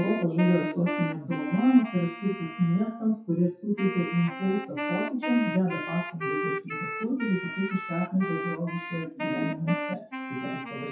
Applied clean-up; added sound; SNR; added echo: classical method WPE with log-MMSE.